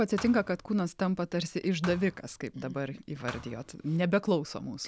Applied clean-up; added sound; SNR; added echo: none; Thump, thud; 17 dB; none.